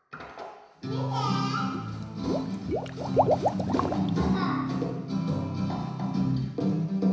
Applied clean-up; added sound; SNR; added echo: none; Liquid; 2 dB; reverberation time 1.0 s.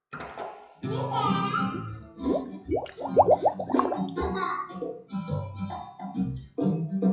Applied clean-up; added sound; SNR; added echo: classical method WPE with log-MMSE.